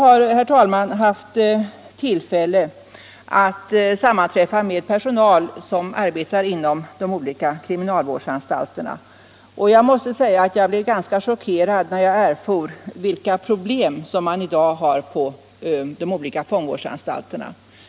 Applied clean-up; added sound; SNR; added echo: none; none; none; none.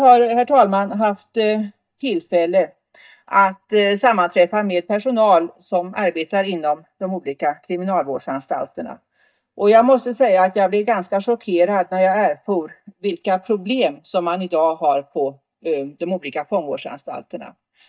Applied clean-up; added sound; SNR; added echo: neural mask model DeepFilterNet 3.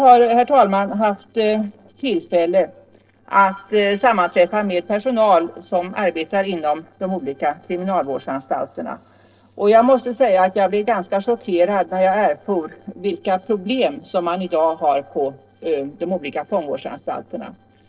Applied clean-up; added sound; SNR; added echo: neural separator model SepFormer DNS4.